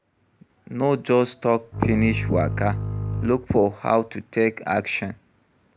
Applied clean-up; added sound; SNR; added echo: none; Bowed string instrument; 3 dB; none.